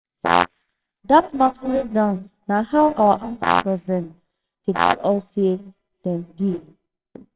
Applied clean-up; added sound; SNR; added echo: neural separator model SepFormer WHAMR!.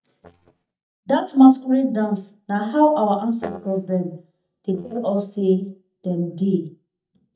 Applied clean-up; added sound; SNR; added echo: neural mask model DeepFilterNet 3.